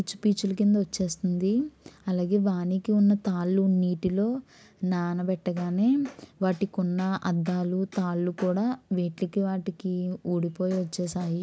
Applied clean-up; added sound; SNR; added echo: none; none; none; none.